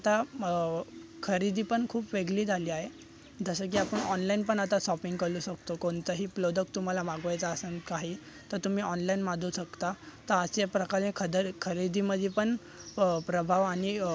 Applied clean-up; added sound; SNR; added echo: none; none; none; none.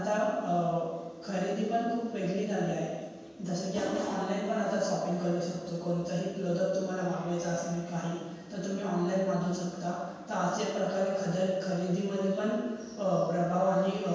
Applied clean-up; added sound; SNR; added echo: none; none; none; reverberation time 1.2 s.